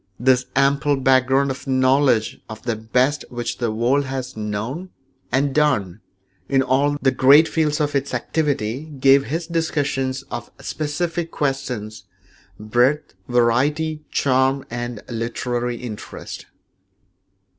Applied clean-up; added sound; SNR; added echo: none; none; none; none.